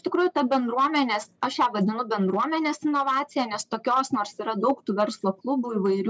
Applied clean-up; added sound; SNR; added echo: none; none; none; none.